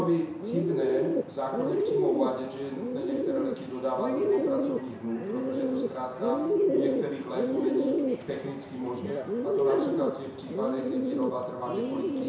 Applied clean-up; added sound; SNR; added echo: none; Bird; -4 dB; reverberation time 0.7 s.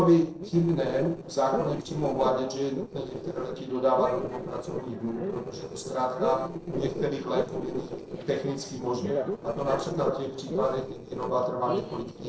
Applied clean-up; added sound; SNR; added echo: neural separator model SepFormer DNS4.